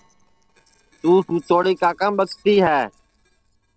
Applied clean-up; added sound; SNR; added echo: neural separator model SepFormer DNS4.